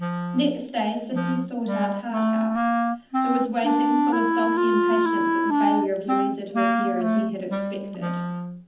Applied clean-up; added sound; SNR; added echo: none; Wind instrument, woodwind instrument; -5 dB; reverberation time 0.8 s.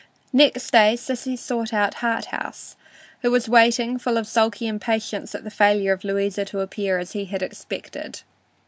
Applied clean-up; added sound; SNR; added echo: none; none; none; none.